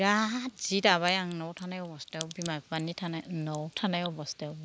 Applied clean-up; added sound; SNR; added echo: neural mask model Resemble Enhance denoiser.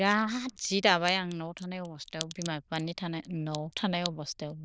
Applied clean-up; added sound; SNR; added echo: neural diffusion model UNIVERSE++.